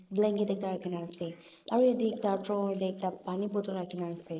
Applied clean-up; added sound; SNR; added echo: neural mask model Resemble Enhance denoiser.